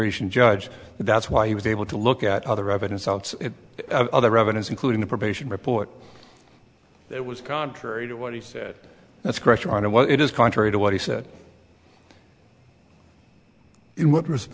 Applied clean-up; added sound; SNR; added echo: none; none; none; none.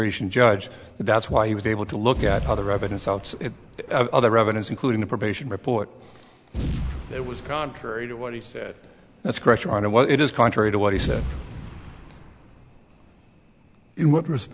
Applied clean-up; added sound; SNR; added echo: none; Boom; 12 dB; none.